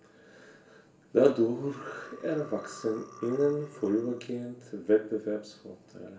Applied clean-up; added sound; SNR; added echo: none; Burping, eructation; 19 dB; reverberation time 0.3 s.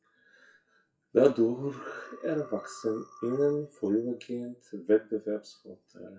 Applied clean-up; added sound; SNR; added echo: classical method WPE with log-MMSE.